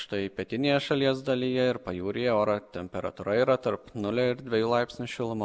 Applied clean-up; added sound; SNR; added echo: none; none; none; none.